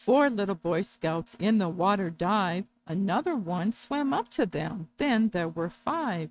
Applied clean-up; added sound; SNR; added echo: neural mask model RNNoise.